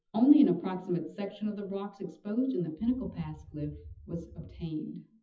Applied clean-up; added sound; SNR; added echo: classical method WPE with log-MMSE.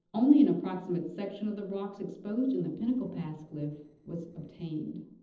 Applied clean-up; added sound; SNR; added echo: neural separator model SepFormer DNS4.